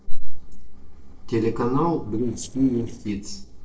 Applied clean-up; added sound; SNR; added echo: neural separator model SepFormer DNS4.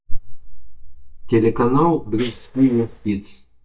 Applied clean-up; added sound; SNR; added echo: neural mask model DeepFilterNet 3.